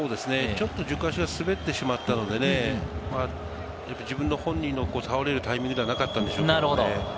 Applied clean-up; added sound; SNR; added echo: none; Acoustic guitar; 15 dB; none.